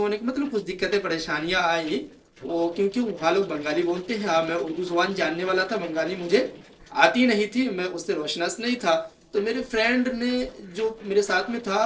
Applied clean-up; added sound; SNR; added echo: neural separator model SepFormer DNS4.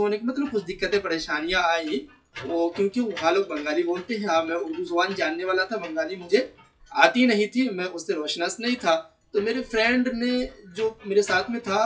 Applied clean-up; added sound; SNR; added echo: classical method WPE with log-MMSE.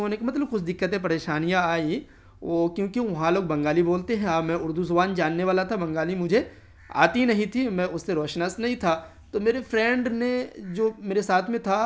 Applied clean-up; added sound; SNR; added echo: none; none; none; none.